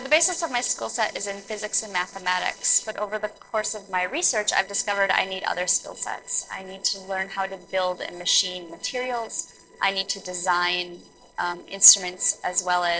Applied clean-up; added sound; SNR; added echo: neural separator model SepFormer DNS4.